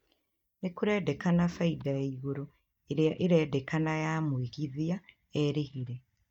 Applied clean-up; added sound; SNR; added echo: neural mask model DeepFilterNet 3.